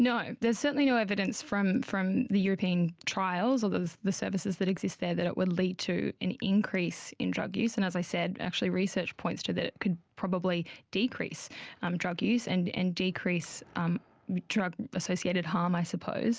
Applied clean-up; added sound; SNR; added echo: none; none; none; none.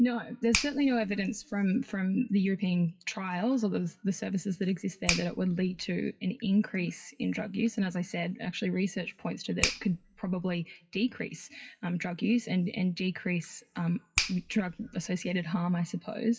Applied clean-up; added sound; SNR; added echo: classical method WPE with log-MMSE.